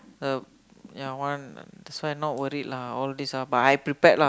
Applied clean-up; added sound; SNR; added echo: none; none; none; none.